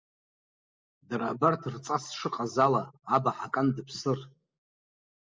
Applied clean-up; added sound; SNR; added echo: none; none; none; none.